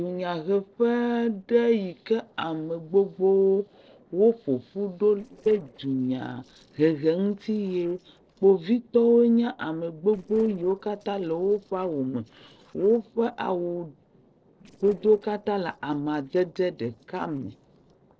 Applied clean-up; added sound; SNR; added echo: neural separator model SepFormer DNS4.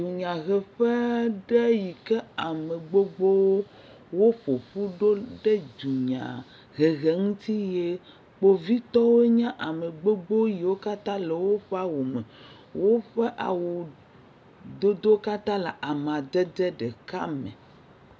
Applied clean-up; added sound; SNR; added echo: none; none; none; none.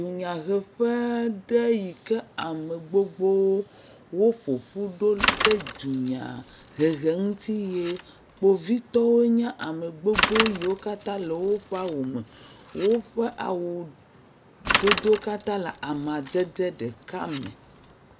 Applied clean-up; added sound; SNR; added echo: none; Bicycle; 4 dB; none.